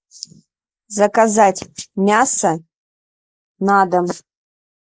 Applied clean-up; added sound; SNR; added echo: neural mask model Resemble Enhance denoiser.